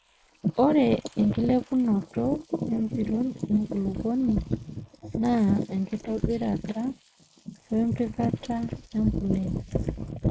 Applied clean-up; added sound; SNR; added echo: neural mask model Resemble Enhance denoiser.